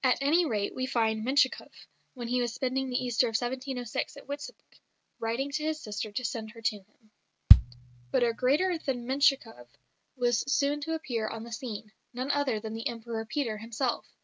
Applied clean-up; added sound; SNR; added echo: none; Bass drum; -4 dB; none.